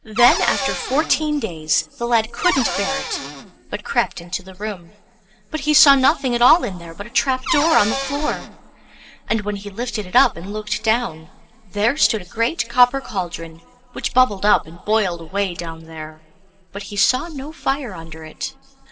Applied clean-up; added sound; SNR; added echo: none; Cupboard open or close / Door; 4 dB; reverberation time 3.0 s.